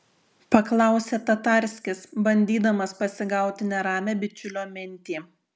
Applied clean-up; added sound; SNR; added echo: none; none; none; none.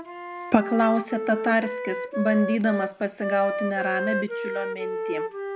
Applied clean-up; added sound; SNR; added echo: none; Wind instrument, woodwind instrument; 5 dB; none.